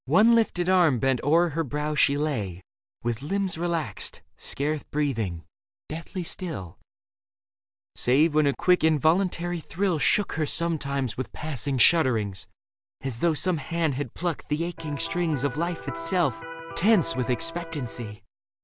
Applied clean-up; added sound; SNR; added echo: none; Electric guitar; 11 dB; none.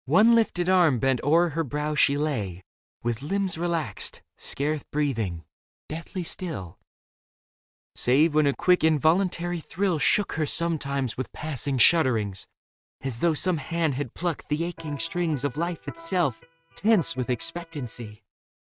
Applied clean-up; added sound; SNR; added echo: neural mask model RNNoise.